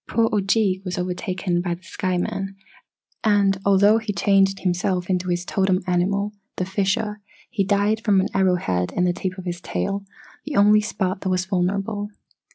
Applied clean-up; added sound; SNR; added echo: none; none; none; none.